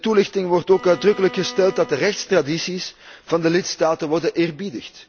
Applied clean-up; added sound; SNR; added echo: none; Bowed string instrument; 18 dB; none.